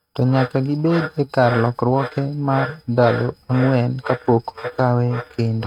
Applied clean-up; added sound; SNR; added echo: neural mask model RNNoise.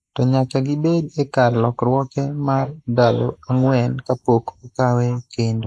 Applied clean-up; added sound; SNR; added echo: neural mask model Resemble Enhance denoiser.